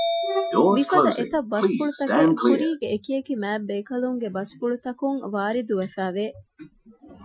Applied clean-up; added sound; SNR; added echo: classical method Wiener filter.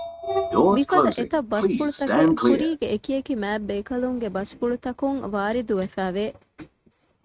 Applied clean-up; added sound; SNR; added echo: neural mask model RNNoise.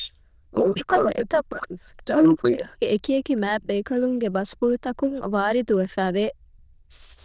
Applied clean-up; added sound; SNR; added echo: neural diffusion model UNIVERSE++.